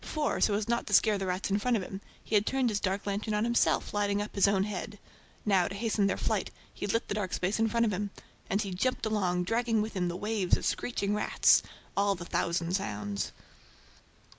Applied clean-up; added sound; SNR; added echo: none; none; none; none.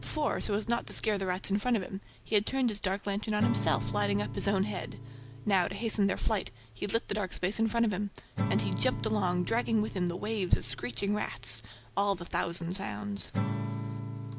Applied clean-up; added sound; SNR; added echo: none; Acoustic guitar / Strum; 8 dB; none.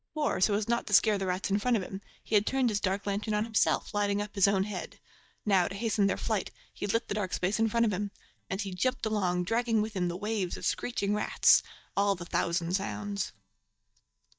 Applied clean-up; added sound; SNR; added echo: neural mask model DeepFilterNet 3.